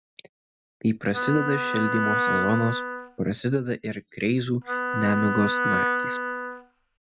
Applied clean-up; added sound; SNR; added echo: none; Wind instrument, woodwind instrument; 1 dB; none.